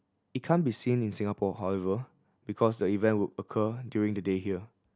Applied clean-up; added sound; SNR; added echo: none; none; none; none.